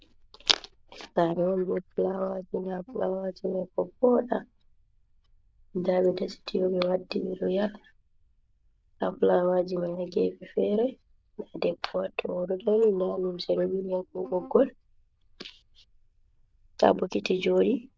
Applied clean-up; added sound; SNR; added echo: neural diffusion model UNIVERSE++.